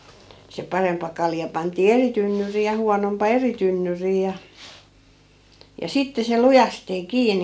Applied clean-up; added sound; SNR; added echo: none; none; none; none.